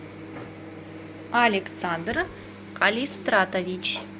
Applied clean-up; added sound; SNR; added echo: none; none; none; none.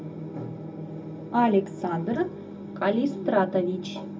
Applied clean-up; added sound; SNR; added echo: none; none; none; reverberation time 0.4 s.